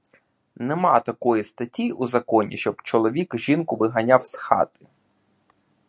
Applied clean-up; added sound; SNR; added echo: none; none; none; none.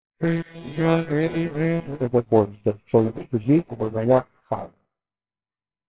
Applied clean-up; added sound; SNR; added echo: neural separator model SepFormer WHAMR!.